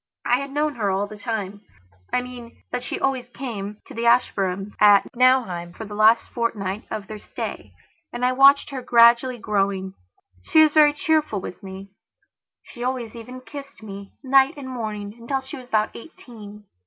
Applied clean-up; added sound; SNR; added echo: none; none; none; none.